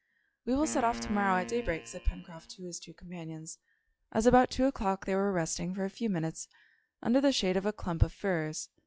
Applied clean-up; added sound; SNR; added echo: classical method log-MMSE.